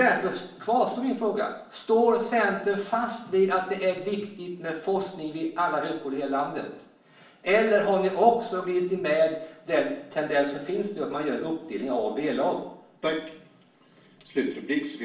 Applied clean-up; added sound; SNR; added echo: none; none; none; reverberation time 0.5 s.